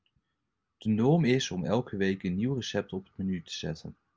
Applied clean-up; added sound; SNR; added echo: none; none; none; none.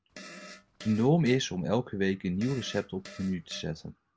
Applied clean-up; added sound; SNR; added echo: none; Fart; 19 dB; none.